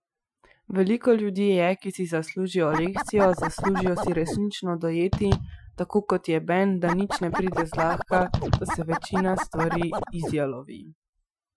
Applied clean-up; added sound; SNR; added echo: classical method Wiener filter.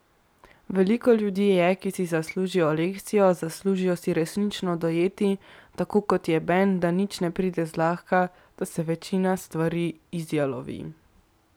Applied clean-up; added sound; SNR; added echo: none; none; none; none.